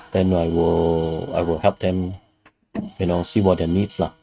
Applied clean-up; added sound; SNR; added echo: neural mask model RNNoise.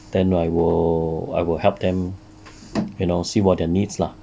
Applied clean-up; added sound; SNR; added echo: none; none; none; none.